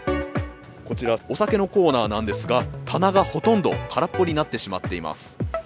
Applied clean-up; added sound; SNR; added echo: none; none; none; none.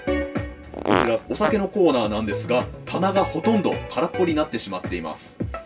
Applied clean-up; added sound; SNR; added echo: none; Fart; 3 dB; reverberation time 0.2 s.